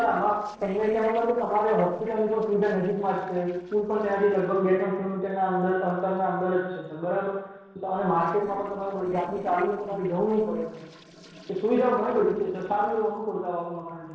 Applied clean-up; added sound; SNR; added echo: neural separator model SepFormer DNS4.